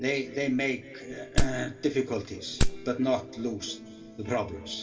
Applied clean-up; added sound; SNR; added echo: none; Wood; -4 dB; reverberation time 2.6 s.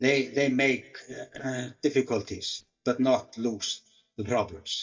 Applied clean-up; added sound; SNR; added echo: neural mask model DeepFilterNet 3.